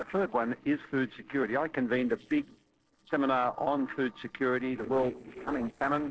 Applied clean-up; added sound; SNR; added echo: neural separator model SepFormer DNS4.